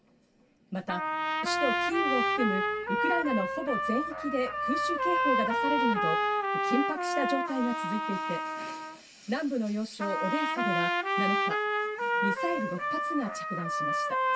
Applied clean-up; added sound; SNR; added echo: none; Trumpet; -3 dB; reverberation time 0.2 s.